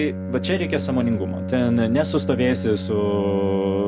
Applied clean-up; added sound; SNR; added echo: none; Bowed string instrument; 6 dB; none.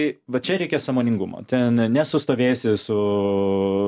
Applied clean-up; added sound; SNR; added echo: none; none; none; none.